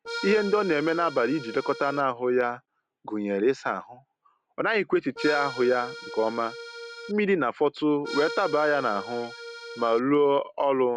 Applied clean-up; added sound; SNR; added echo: none; Accordion; 11 dB; none.